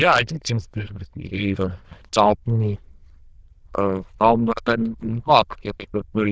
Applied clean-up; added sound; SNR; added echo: neural diffusion model UNIVERSE++.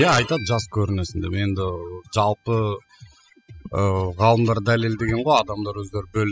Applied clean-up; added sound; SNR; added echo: classical method spectral subtraction.